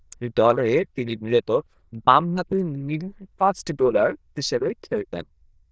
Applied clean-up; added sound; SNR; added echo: neural diffusion model UNIVERSE++.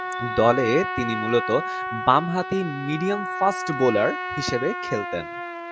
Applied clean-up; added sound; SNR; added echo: none; Trumpet; 6 dB; none.